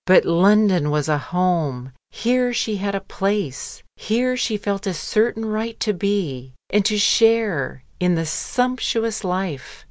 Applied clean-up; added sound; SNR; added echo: none; none; none; none.